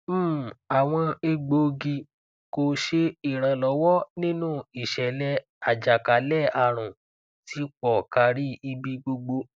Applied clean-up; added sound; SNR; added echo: none; none; none; none.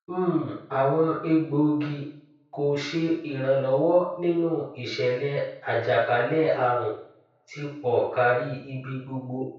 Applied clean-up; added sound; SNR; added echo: none; none; none; reverberation time 0.6 s.